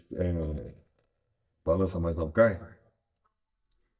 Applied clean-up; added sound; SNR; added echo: neural mask model DeepFilterNet 3.